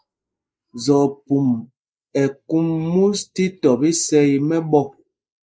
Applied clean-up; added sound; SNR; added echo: neural mask model Resemble Enhance denoiser.